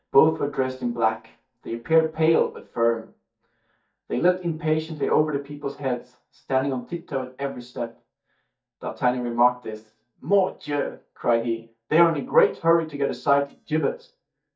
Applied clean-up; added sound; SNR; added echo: neural mask model DeepFilterNet 3.